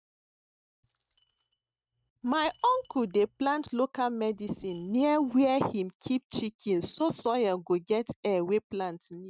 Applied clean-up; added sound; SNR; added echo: neural mask model RNNoise.